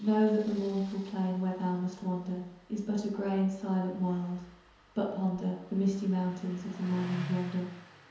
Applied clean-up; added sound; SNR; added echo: none; Engine starting; 18 dB; reverberation time 0.9 s.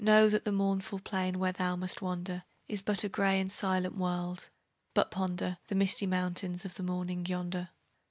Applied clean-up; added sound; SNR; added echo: none; none; none; none.